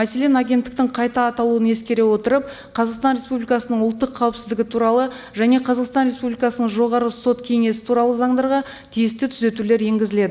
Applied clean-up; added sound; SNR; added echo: none; none; none; none.